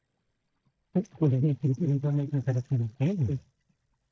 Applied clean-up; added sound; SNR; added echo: neural mask model DeepFilterNet 3.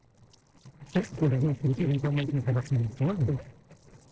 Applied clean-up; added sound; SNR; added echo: neural separator model SepFormer DNS4.